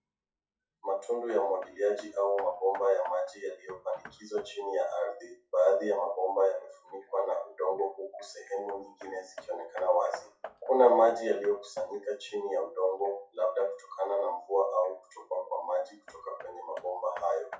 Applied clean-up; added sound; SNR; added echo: classical method WPE with log-MMSE.